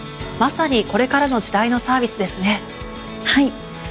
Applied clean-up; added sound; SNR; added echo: none; none; none; none.